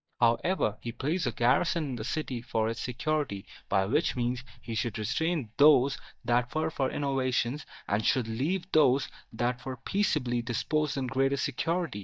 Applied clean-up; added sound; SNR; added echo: neural mask model DeepFilterNet 3.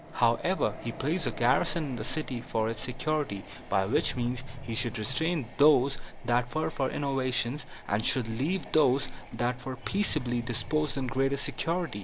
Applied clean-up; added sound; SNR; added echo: none; Train + Sink (filling or washing); 16 dB; none.